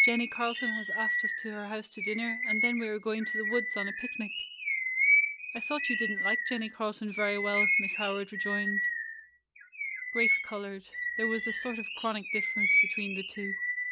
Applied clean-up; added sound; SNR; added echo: none; Bird vocalization, bird call, bird song; -5 dB; none.